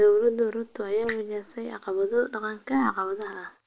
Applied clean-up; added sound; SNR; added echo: neural mask model Resemble Enhance denoiser.